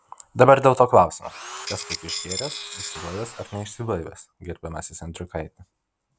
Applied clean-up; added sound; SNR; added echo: none; Tools; 11 dB; none.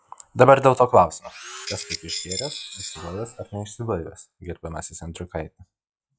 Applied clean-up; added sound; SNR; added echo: classical method log-MMSE.